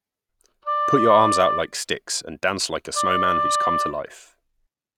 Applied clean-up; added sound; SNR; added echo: none; Wind instrument, woodwind instrument; 0 dB; none.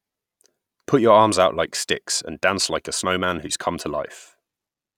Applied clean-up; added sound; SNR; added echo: none; none; none; none.